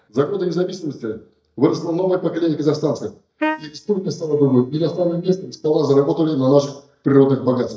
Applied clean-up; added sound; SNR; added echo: neural mask model DeepFilterNet 3.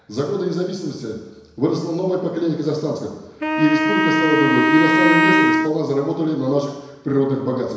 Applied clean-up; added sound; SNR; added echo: none; Wind instrument, woodwind instrument; -3 dB; reverberation time 1.0 s.